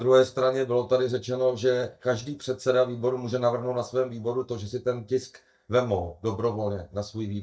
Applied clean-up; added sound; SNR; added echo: neural mask model DeepFilterNet 3.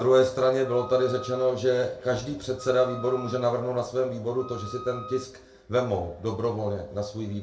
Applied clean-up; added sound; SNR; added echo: none; Wind instrument, woodwind instrument; 15 dB; reverberation time 0.3 s.